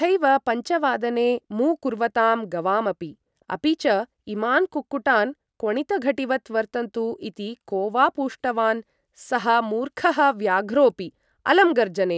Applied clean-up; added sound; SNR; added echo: none; none; none; none.